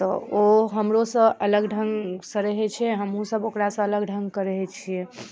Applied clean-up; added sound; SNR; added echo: none; none; none; none.